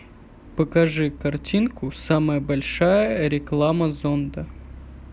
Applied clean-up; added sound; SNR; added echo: none; none; none; none.